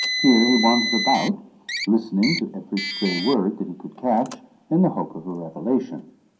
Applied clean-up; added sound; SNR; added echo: none; Car; 7 dB; reverberation time 0.3 s.